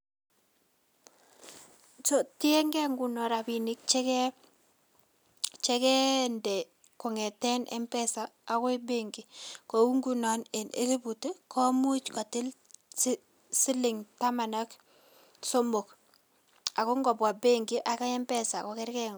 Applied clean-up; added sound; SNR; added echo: none; none; none; none.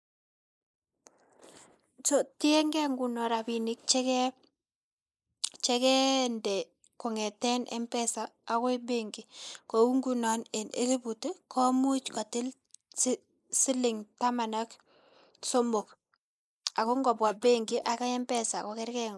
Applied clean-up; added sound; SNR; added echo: neural mask model Resemble Enhance denoiser.